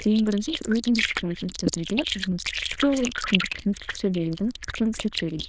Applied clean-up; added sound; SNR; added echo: neural diffusion model UNIVERSE++.